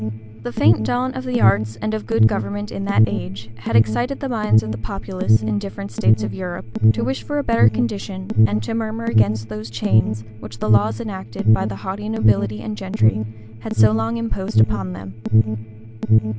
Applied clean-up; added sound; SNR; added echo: none; Alarm; -5 dB; none.